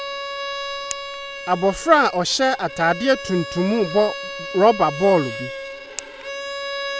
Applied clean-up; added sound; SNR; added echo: none; Bowed string instrument; 9 dB; none.